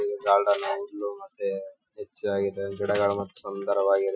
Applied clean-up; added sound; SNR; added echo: classical method Wiener filter.